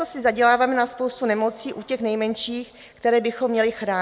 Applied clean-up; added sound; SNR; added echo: none; none; none; none.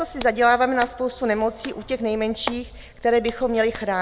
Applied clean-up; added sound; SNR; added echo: none; Hands; 16 dB; none.